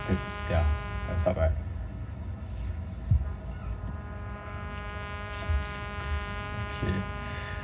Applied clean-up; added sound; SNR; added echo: none; Trumpet; 11 dB; reverberation time 0.4 s.